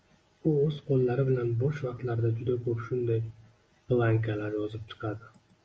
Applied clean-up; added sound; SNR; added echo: none; none; none; none.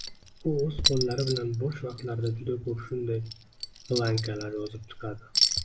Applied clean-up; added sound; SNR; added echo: none; Chink, clink; 2 dB; none.